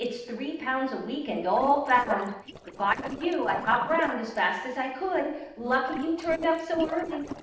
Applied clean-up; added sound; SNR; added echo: neural separator model SepFormer DNS4.